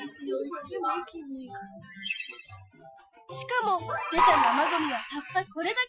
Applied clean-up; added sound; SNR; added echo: classical method Wiener filter.